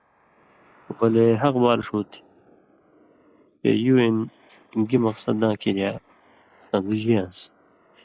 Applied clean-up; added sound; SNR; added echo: neural mask model Resemble Enhance denoiser.